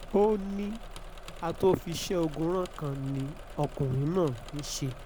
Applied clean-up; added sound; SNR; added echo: none; Engine / Mechanisms; 12 dB; none.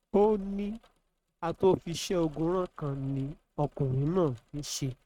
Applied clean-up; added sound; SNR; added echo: neural mask model RNNoise.